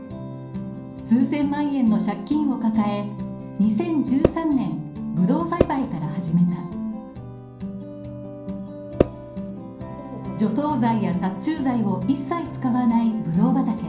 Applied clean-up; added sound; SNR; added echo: none; Percussion; 1 dB; reverberation time 0.6 s.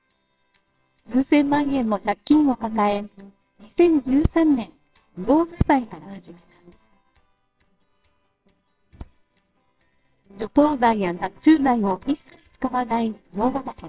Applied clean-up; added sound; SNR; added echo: neural separator model SepFormer WHAMR!.